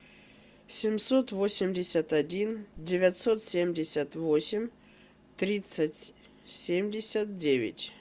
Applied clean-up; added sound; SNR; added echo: none; none; none; none.